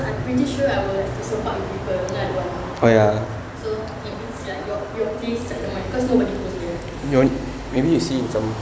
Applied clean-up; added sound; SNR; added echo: none; none; none; none.